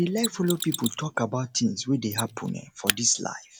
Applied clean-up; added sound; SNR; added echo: none; Mechanisms; 8 dB; none.